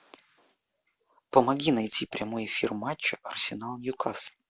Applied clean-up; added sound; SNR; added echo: none; none; none; none.